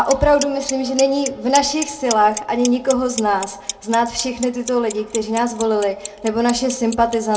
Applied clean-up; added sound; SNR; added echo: none; Clock; 13 dB; reverberation time 0.2 s.